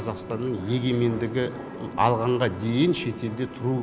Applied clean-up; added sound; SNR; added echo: none; Guitar + Trumpet; 20 dB; none.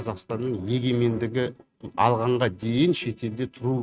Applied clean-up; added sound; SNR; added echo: neural mask model RNNoise.